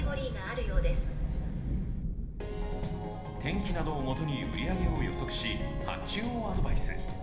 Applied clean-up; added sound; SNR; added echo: none; Thunderstorm; -3 dB; reverberation time 1.1 s.